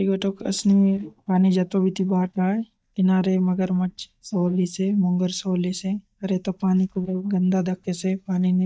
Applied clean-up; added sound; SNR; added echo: neural mask model DeepFilterNet 3.